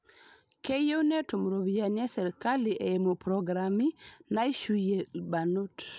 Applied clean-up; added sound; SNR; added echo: none; none; none; none.